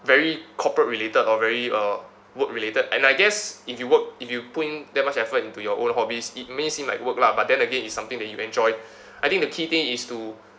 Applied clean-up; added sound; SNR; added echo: none; none; none; none.